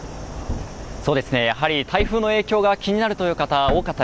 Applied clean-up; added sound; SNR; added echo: none; Thump, thud; 11 dB; none.